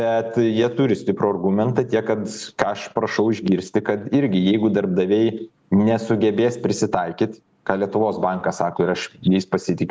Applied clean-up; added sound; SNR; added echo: none; none; none; none.